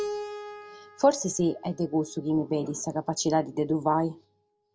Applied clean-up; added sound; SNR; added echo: none; Keyboard (musical); 14 dB; none.